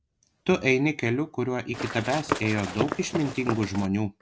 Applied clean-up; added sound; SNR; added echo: none; Run; 6 dB; none.